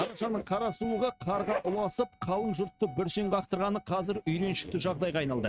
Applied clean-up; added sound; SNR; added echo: neural mask model RNNoise.